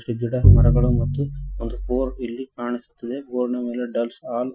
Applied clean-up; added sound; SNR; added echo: classical method Wiener filter.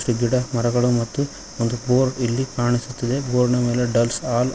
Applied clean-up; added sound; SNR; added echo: none; none; none; none.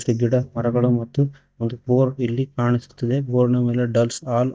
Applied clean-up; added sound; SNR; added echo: neural mask model DeepFilterNet 3.